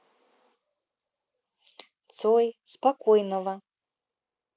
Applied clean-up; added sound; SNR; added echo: none; none; none; none.